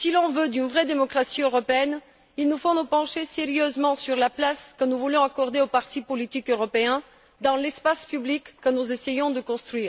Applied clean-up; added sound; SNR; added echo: none; none; none; none.